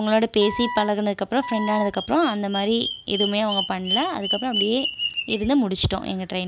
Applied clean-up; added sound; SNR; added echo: none; Bird vocalization, bird call, bird song + Wind instrument, woodwind instrument; 8 dB; none.